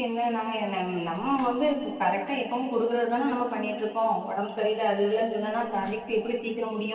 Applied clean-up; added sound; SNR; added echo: neural separator model SepFormer DNS4.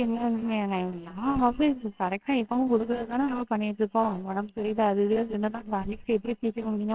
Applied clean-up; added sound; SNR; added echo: neural separator model SepFormer WHAMR!.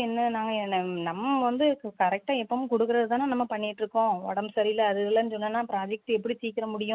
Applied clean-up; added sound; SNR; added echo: none; none; none; none.